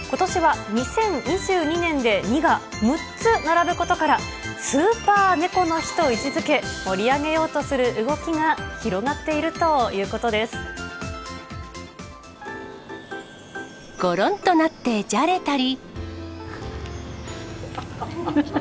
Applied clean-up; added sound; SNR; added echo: none; none; none; none.